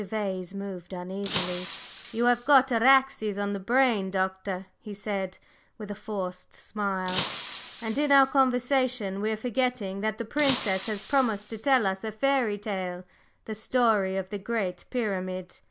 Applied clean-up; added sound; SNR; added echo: none; Shatter; 7 dB; none.